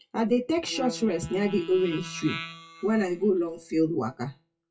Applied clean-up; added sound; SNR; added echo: classical method WPE with log-MMSE.